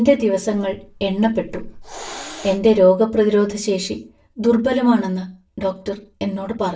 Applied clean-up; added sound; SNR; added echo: none; Hiss; 16 dB; reverberation time 0.3 s.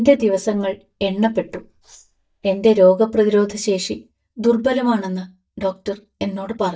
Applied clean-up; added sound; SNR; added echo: neural mask model DeepFilterNet 3.